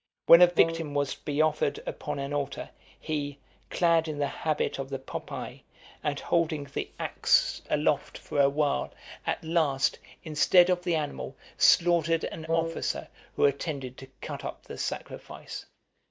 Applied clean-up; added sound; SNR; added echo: neural mask model DeepFilterNet 3.